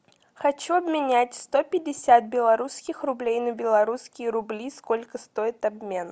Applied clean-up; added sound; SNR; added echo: none; none; none; none.